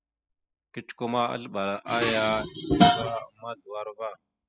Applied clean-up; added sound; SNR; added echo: classical method spectral subtraction.